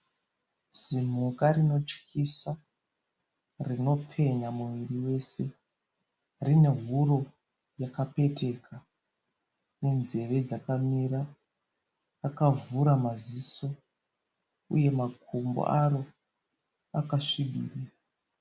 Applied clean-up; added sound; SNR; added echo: none; none; none; none.